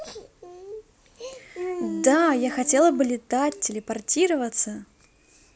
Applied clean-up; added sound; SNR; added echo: none; none; none; none.